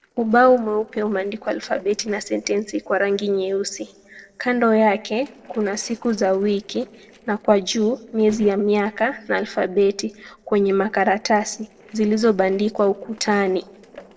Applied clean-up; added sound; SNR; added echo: neural separator model SepFormer DNS4.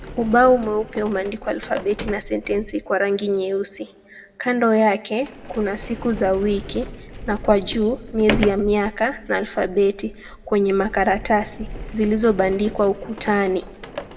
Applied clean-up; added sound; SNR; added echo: none; Sliding door; 12 dB; reverberation time 1.3 s.